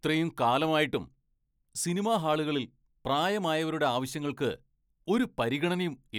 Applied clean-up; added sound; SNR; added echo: none; none; none; none.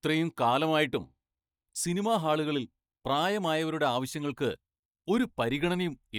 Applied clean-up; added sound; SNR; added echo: neural mask model DeepFilterNet 3.